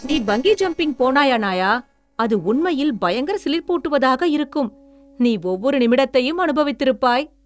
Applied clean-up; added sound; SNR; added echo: neural separator model SepFormer DNS4.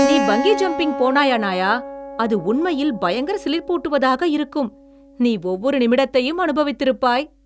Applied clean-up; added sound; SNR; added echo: none; Keyboard (musical); 8 dB; none.